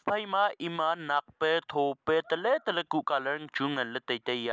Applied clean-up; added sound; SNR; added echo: none; none; none; none.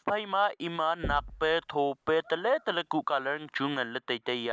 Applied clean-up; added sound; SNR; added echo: none; Knock; 14 dB; none.